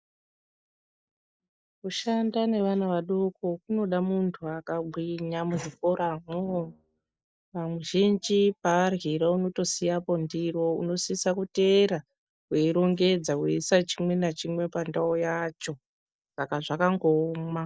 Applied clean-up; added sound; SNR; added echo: neural mask model DeepFilterNet 3.